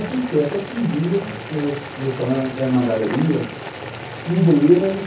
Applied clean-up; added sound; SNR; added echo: none; Boiling; 11 dB; reverberation time 0.6 s.